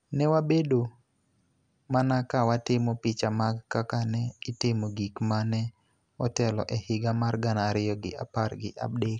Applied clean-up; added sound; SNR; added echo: none; none; none; none.